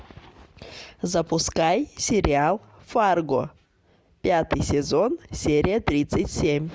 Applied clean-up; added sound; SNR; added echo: none; none; none; none.